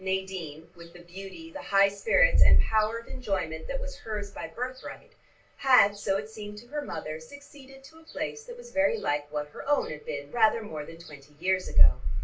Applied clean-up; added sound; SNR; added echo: none; none; none; reverberation time 0.2 s.